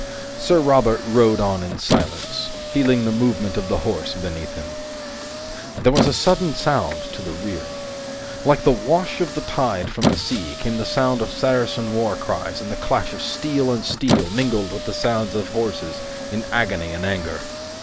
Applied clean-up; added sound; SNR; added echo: none; Squeak; 6 dB; none.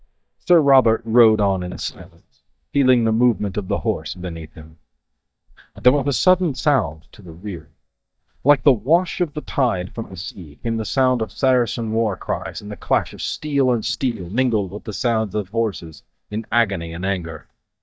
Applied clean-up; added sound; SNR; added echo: neural mask model DeepFilterNet 3.